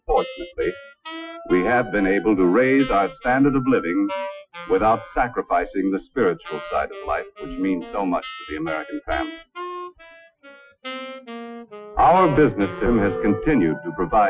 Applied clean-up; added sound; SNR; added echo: classical method Wiener filter.